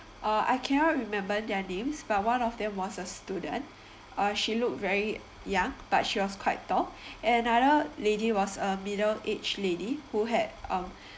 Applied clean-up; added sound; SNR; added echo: none; none; none; none.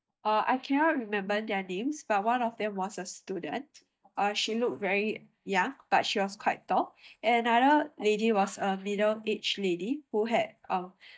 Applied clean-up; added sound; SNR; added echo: neural mask model DeepFilterNet 3.